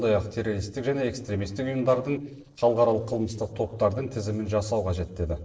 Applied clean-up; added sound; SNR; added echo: neural separator model SepFormer DNS4.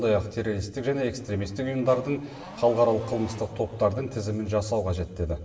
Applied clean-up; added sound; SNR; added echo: none; Race car, auto racing / Accelerating, revving, vroom; 17 dB; reverberation time 0.8 s.